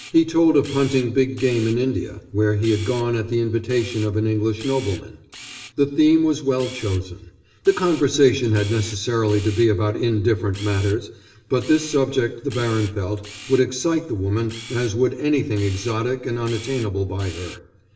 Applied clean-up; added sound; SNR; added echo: none; Camera; 20 dB; reverberation time 0.8 s.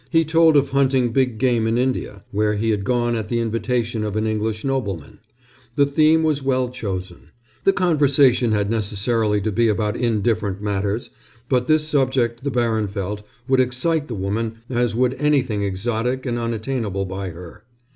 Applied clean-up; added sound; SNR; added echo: none; none; none; none.